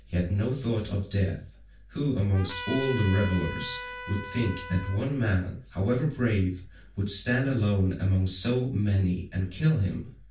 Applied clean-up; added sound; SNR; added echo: none; Trumpet; 12 dB; reverberation time 0.3 s.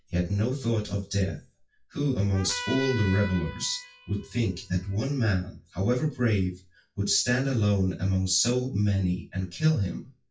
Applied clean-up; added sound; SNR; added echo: classical method WPE with log-MMSE.